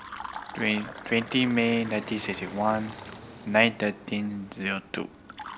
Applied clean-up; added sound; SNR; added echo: none; Fixed-wing aircraft, airplane + Fill (with liquid); 13 dB; none.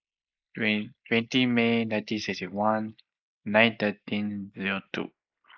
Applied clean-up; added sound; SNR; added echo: neural mask model Resemble Enhance denoiser.